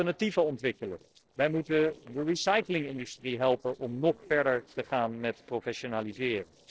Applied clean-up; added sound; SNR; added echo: neural separator model SepFormer DNS4.